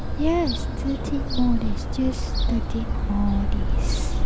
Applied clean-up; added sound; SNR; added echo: none; Gull, seagull / Fowl; -4 dB; none.